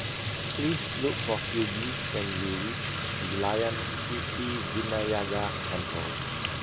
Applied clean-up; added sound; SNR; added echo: none; Fill (with liquid) / Trickle, dribble / Sink (filling or washing); -1 dB; none.